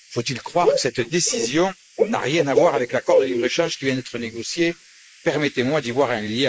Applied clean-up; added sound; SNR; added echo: neural mask model Resemble Enhance denoiser.